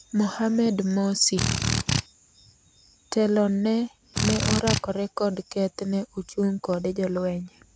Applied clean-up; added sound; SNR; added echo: none; Drill; -1 dB; none.